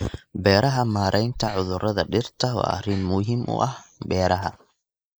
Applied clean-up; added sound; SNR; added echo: neural mask model Resemble Enhance denoiser.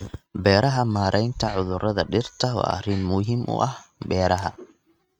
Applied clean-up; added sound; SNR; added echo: neural mask model RNNoise.